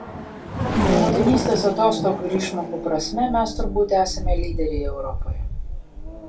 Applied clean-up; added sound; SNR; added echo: none; Race car, auto racing / Accelerating, revving, vroom; 1 dB; reverberation time 0.2 s.